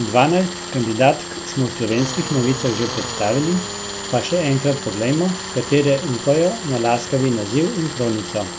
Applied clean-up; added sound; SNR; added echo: none; Tools; 9 dB; none.